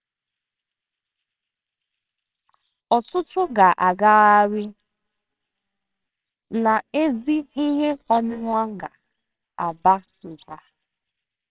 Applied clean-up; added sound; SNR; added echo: neural separator model SepFormer WHAMR!.